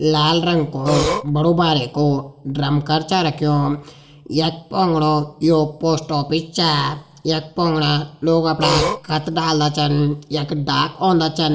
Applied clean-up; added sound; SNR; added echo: none; Burping, eructation; 2 dB; reverberation time 0.6 s.